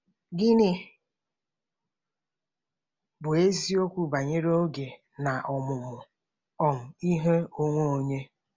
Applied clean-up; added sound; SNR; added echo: none; none; none; none.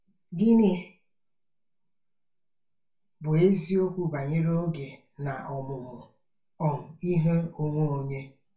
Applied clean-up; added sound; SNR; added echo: none; none; none; reverberation time 0.2 s.